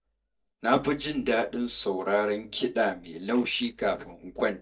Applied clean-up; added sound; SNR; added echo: neural mask model DeepFilterNet 3.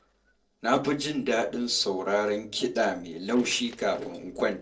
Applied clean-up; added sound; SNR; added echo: neural separator model SepFormer DNS4.